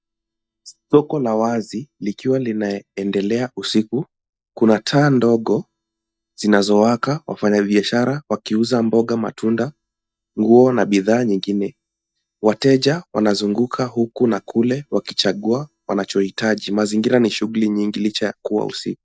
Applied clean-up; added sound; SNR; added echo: neural mask model DeepFilterNet 3.